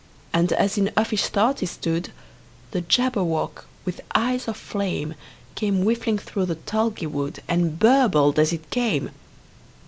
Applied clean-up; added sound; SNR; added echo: none; none; none; none.